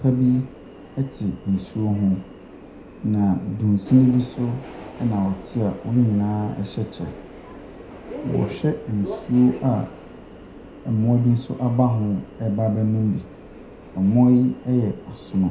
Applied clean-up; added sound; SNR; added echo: none; Subway, metro, underground; 16 dB; reverberation time 0.5 s.